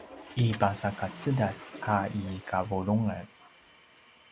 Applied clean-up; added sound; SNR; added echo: none; Toilet flush / Water; 17 dB; none.